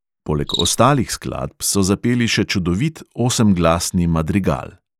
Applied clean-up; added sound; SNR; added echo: neural mask model Resemble Enhance denoiser.